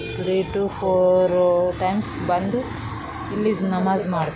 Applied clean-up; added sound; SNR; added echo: none; none; none; none.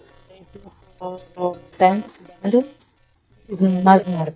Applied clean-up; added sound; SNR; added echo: neural mask model DeepFilterNet 3.